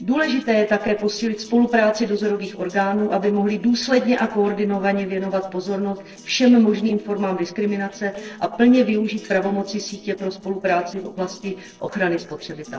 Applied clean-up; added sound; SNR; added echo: neural separator model SepFormer DNS4.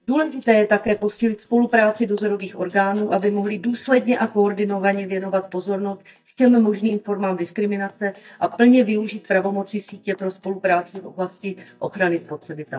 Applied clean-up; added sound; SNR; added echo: neural mask model DeepFilterNet 3.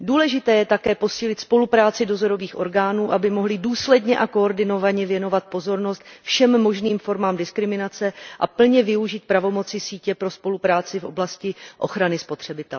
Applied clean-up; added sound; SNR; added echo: none; none; none; none.